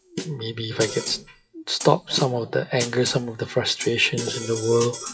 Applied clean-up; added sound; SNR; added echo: classical method WPE with log-MMSE.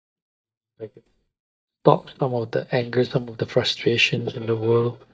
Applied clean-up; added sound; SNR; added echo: neural mask model DeepFilterNet 3.